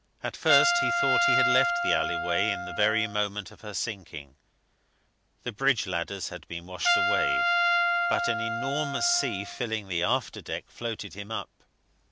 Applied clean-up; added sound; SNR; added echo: none; Trumpet; -1 dB; none.